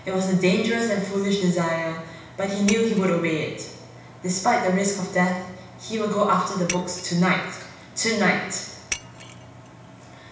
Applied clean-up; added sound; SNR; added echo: none; Shatter; 13 dB; reverberation time 0.9 s.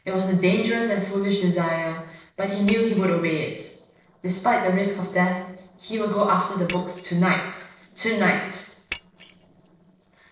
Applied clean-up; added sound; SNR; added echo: neural separator model SepFormer DNS4.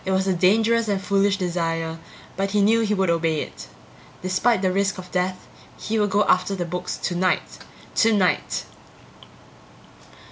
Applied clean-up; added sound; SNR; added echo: none; none; none; none.